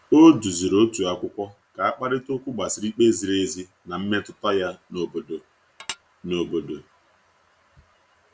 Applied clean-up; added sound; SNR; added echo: none; Tap / Dishes, pots, and pans; 12 dB; none.